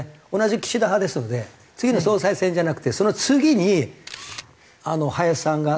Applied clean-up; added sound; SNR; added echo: none; none; none; none.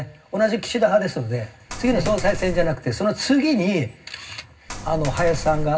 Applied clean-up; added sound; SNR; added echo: none; Coin (dropping); 5 dB; reverberation time 0.4 s.